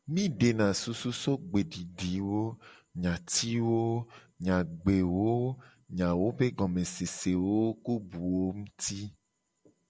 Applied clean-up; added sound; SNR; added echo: none; none; none; none.